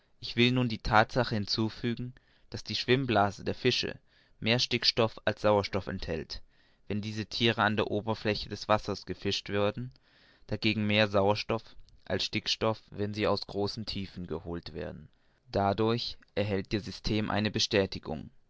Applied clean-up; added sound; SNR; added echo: none; none; none; none.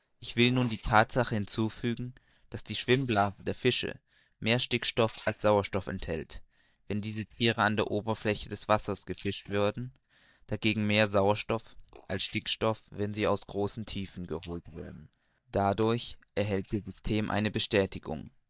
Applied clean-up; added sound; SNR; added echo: neural mask model DeepFilterNet 3.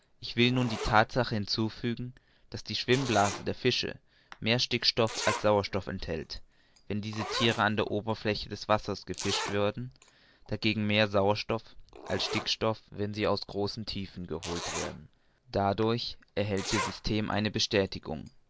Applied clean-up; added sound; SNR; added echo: none; Zipper (clothing); 12 dB; none.